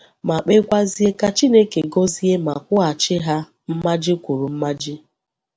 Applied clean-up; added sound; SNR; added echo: none; none; none; none.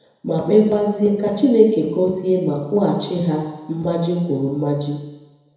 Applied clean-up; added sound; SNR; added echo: none; none; none; reverberation time 1.0 s.